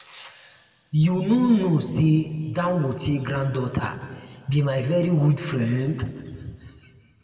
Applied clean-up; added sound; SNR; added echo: none; none; none; reverberation time 2.0 s.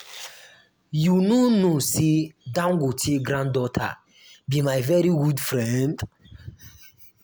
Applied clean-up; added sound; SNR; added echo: none; none; none; none.